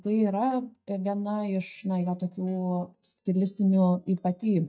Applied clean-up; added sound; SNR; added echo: neural mask model DeepFilterNet 3.